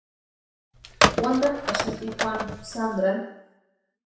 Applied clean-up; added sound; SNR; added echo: none; Telephone; -2 dB; reverberation time 0.7 s.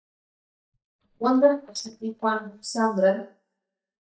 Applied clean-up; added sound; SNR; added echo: neural mask model DeepFilterNet 3.